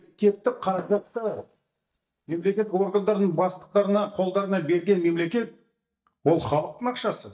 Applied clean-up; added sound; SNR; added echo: neural mask model DeepFilterNet 3.